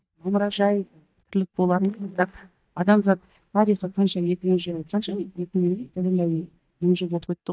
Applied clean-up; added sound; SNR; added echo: neural mask model DeepFilterNet 3.